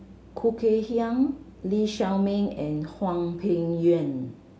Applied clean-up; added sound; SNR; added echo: none; none; none; none.